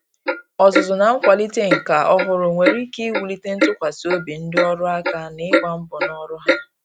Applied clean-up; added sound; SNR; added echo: none; Clock; 3 dB; none.